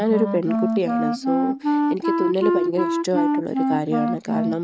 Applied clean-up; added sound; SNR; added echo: neural mask model RNNoise.